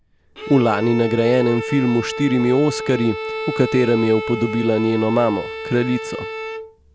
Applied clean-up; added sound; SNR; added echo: none; Bowed string instrument; 9 dB; none.